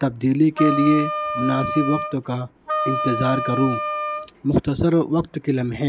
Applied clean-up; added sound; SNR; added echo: none; Wind instrument, woodwind instrument; 4 dB; none.